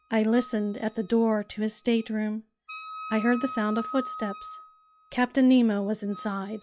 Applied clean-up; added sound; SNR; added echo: classical method log-MMSE.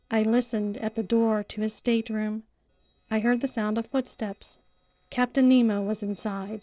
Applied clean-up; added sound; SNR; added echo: neural separator model SepFormer DNS4.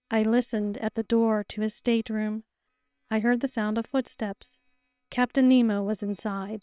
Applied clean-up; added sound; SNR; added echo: neural separator model SepFormer WHAM!.